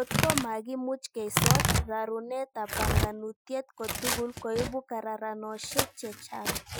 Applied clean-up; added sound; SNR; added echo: classical method Wiener filter.